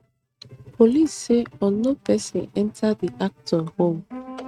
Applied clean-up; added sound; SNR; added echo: neural mask model RNNoise.